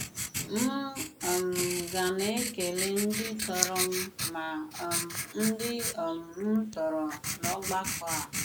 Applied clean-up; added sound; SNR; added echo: neural mask model Resemble Enhance denoiser.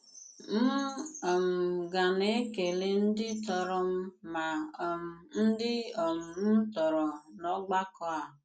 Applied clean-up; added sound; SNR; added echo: none; none; none; none.